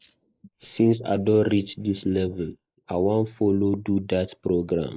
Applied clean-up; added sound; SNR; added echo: neural mask model Resemble Enhance denoiser.